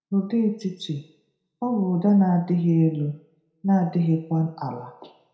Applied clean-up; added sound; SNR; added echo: none; none; none; reverberation time 0.6 s.